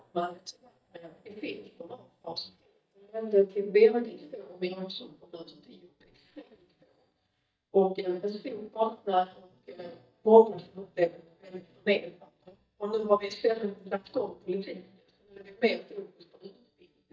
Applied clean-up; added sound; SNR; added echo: neural mask model DeepFilterNet 3.